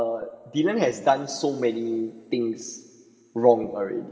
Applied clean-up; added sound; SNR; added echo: none; none; none; reverberation time 1.9 s.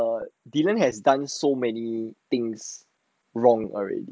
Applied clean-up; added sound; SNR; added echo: none; none; none; none.